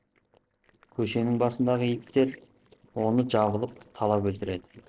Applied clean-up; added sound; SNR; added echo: neural separator model SepFormer DNS4.